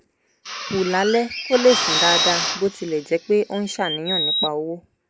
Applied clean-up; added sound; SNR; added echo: none; Drill + Bird vocalization, bird call, bird song; 3 dB; none.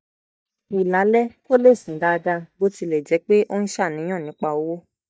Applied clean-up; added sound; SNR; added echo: neural mask model DeepFilterNet 3.